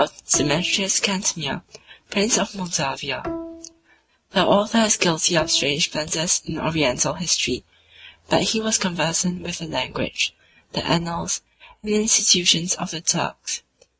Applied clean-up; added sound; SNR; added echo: neural mask model RNNoise.